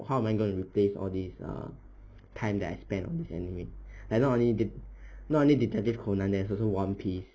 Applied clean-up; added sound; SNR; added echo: none; none; none; none.